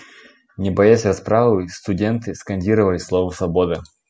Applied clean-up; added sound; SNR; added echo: none; none; none; none.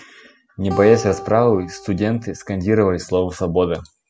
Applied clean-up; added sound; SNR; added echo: none; Acoustic guitar; 15 dB; none.